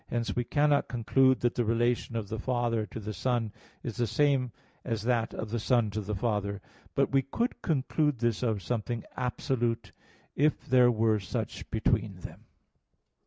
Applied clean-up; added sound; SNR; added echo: none; none; none; none.